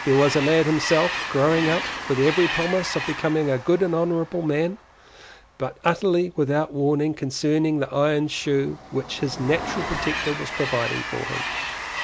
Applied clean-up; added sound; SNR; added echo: none; Train; 8 dB; none.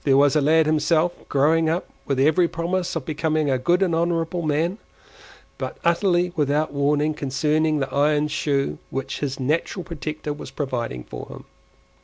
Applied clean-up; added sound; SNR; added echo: none; none; none; none.